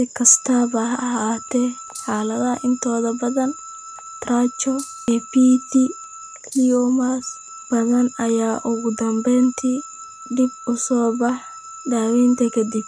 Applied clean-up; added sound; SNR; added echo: none; Rattle (instrument) + Wind instrument, woodwind instrument; 19 dB; none.